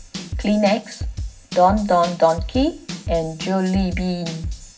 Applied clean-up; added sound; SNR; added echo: none; Drum / Drum kit; 9 dB; reverberation time 0.4 s.